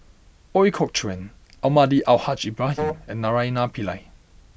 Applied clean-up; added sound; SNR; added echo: none; Wind instrument, woodwind instrument; 8 dB; none.